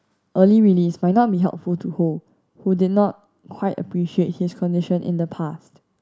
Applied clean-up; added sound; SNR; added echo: none; none; none; none.